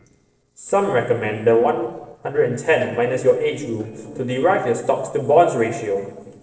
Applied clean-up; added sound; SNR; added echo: neural separator model SepFormer DNS4.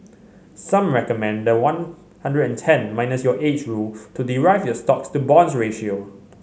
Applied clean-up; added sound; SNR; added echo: none; none; none; none.